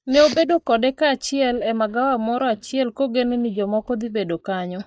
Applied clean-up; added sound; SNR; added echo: neural mask model DeepFilterNet 3.